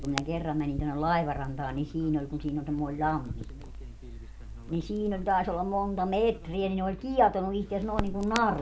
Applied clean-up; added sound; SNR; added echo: none; Crackle; 13 dB; none.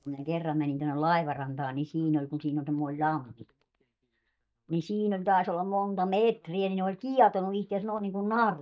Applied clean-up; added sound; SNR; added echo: neural mask model DeepFilterNet 3.